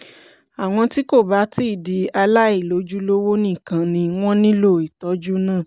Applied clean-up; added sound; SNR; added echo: none; none; none; none.